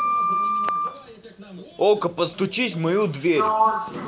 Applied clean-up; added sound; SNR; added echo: none; Sliding door; 1 dB; none.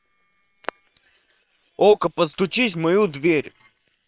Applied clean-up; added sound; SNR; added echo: neural separator model SepFormer WHAM!.